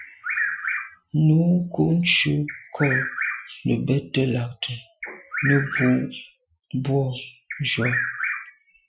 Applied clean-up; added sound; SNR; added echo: classical method Wiener filter.